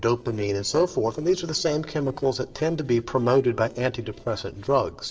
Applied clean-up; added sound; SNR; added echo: neural separator model SepFormer DNS4.